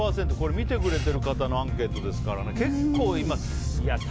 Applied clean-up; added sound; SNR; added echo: none; Bird; 0 dB; none.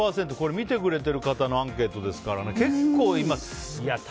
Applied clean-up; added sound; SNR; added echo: none; none; none; none.